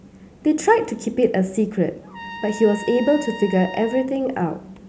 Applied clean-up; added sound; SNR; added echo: none; Trumpet; 14 dB; none.